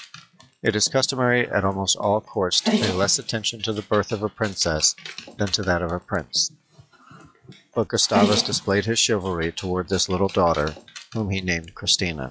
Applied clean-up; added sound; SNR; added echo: classical method log-MMSE.